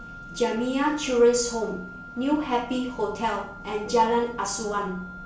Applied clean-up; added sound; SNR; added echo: none; Wind instrument, woodwind instrument; 17 dB; reverberation time 0.4 s.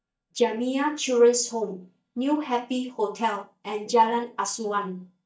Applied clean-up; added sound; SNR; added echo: neural mask model DeepFilterNet 3.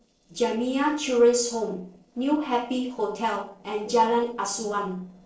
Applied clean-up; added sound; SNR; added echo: neural separator model SepFormer DNS4.